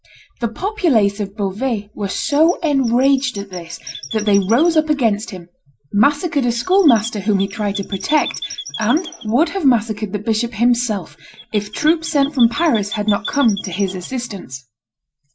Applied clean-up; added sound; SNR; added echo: neural mask model Resemble Enhance denoiser.